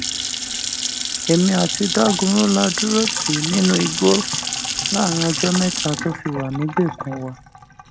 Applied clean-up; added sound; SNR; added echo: none; Sink (filling or washing) / Water tap, faucet / Splash, splatter; 4 dB; none.